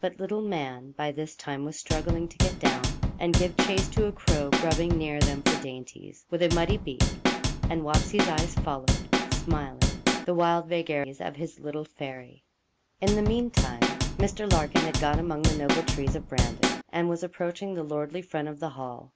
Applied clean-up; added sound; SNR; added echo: none; Drum / Drum kit; -4 dB; none.